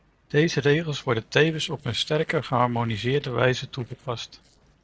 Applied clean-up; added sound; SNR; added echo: neural separator model SepFormer DNS4.